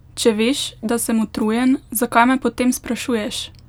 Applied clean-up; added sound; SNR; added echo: none; none; none; none.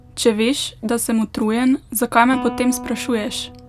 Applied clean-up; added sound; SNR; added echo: none; Guitar; 15 dB; none.